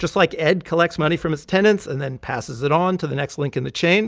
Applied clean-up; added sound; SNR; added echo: none; none; none; none.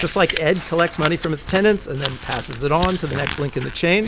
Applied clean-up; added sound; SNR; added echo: none; Crumpling, crinkling; 9 dB; none.